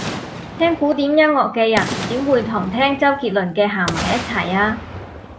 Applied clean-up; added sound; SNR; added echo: none; Boom; 10 dB; none.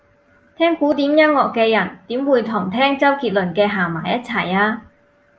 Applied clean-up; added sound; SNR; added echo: none; none; none; none.